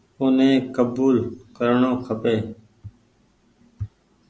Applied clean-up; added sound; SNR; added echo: none; none; none; none.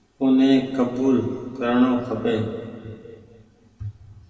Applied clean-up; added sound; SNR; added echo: none; none; none; reverberation time 2.0 s.